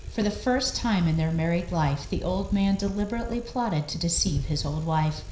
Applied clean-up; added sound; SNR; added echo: none; Bicycle; 10 dB; reverberation time 0.5 s.